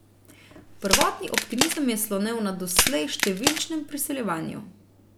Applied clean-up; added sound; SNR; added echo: none; Crack; -1 dB; none.